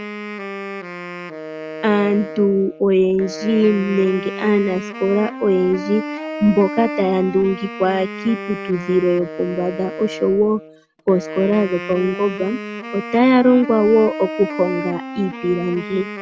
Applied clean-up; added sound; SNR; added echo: none; Wind instrument, woodwind instrument; 11 dB; none.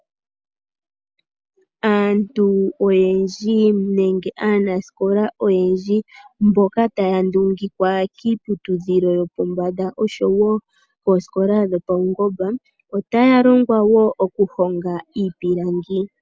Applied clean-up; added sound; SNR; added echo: none; none; none; none.